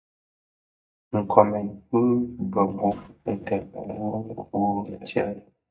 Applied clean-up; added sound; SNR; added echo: neural mask model DeepFilterNet 3.